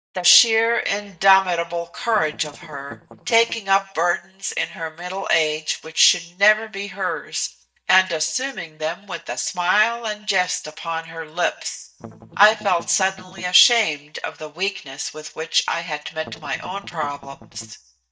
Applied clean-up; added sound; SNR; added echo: neural mask model DeepFilterNet 3.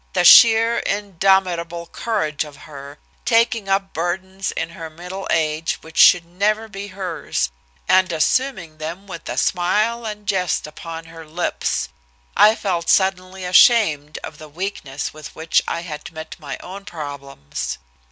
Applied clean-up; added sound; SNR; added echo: none; none; none; none.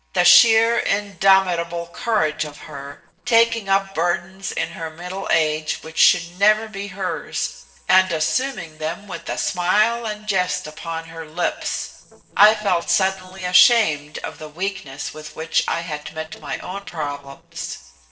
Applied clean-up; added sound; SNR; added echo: neural separator model SepFormer DNS4.